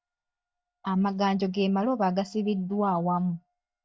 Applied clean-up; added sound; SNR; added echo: neural mask model DeepFilterNet 3.